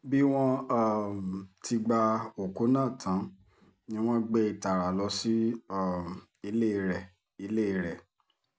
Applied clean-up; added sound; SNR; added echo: none; none; none; none.